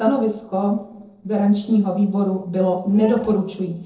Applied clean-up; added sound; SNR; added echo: neural separator model SepFormer DNS4.